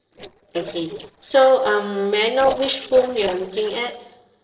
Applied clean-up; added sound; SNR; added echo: neural separator model SepFormer DNS4.